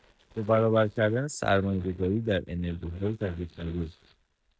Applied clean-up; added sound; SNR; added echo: neural mask model DeepFilterNet 3.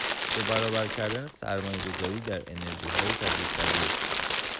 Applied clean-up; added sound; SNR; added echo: none; Crumpling, crinkling; -5 dB; none.